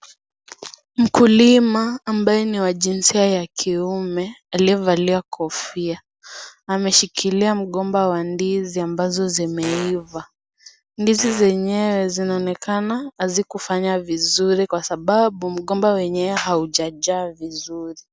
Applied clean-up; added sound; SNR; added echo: none; Fart; 13 dB; none.